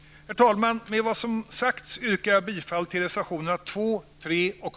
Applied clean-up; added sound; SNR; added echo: none; none; none; none.